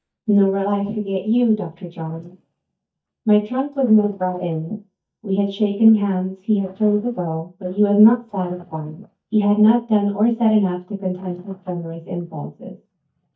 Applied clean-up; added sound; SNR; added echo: neural mask model DeepFilterNet 3.